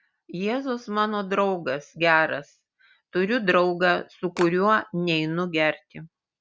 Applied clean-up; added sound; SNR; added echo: none; Clapping; 11 dB; none.